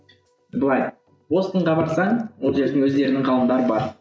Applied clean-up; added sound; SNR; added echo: none; none; none; none.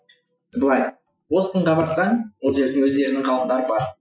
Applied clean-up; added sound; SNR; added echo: classical method Wiener filter.